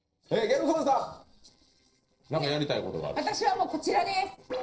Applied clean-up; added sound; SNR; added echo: neural separator model SepFormer DNS4.